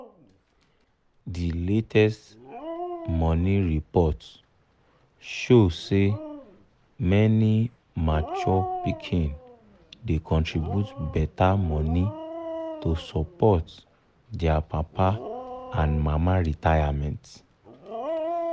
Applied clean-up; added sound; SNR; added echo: none; Dog; 13 dB; none.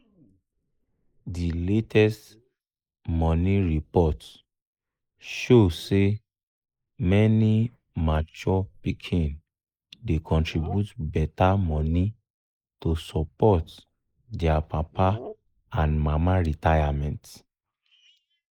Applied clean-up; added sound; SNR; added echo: neural mask model Resemble Enhance denoiser.